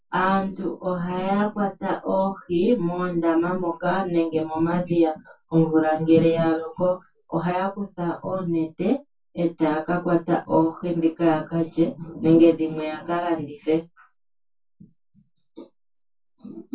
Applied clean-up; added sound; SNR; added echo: none; none; none; reverberation time 0.2 s.